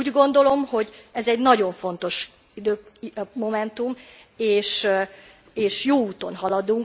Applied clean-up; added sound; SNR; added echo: none; none; none; none.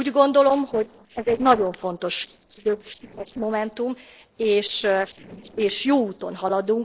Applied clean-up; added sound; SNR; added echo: neural separator model SepFormer DNS4.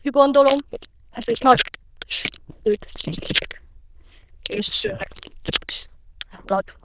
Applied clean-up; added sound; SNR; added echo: neural diffusion model UNIVERSE++.